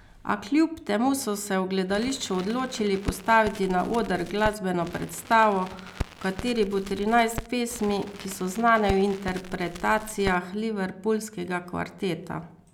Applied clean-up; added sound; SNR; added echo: none; Crackle; 13 dB; none.